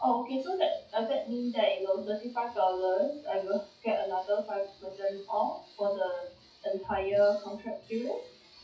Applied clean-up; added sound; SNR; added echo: classical method WPE with log-MMSE.